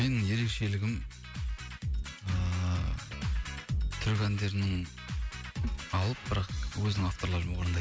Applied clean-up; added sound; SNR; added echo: none; none; none; none.